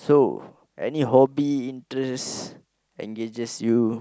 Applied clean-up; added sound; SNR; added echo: none; none; none; none.